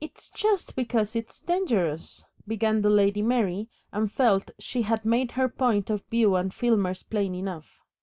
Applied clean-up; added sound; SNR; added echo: none; none; none; none.